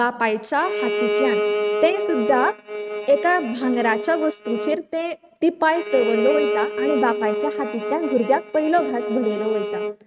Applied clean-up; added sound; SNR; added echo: neural mask model RNNoise.